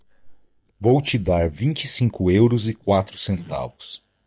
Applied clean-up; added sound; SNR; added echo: neural mask model DeepFilterNet 3.